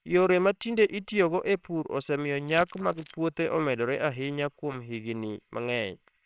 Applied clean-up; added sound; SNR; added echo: neural separator model SepFormer WHAMR!.